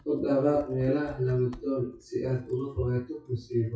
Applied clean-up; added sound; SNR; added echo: classical method WPE with log-MMSE.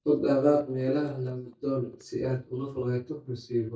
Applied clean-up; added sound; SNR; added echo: neural mask model DeepFilterNet 3.